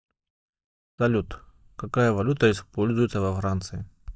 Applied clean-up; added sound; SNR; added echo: neural mask model DeepFilterNet 3.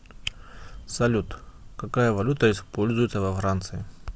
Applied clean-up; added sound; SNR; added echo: none; Fire; 19 dB; none.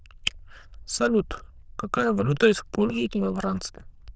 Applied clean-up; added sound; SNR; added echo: neural diffusion model UNIVERSE++.